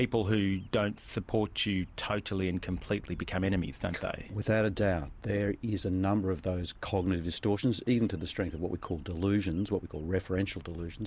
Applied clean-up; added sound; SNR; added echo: none; Bird vocalization, bird call, bird song; 19 dB; none.